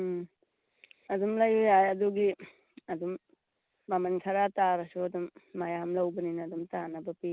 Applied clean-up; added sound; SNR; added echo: none; none; none; none.